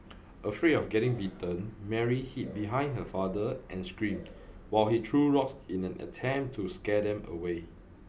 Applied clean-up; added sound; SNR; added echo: none; none; none; none.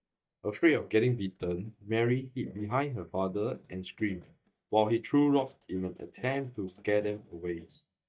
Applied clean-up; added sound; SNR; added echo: neural mask model DeepFilterNet 3.